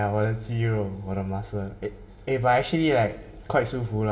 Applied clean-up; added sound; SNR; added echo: none; none; none; reverberation time 1.5 s.